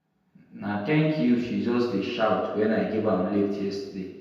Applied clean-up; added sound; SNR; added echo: none; none; none; reverberation time 1.1 s.